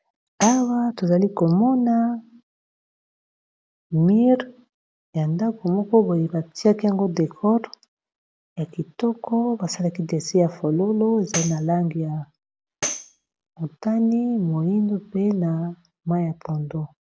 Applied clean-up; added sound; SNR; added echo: none; Tambourine; 12 dB; none.